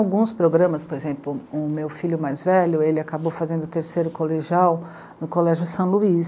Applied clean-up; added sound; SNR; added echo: none; none; none; none.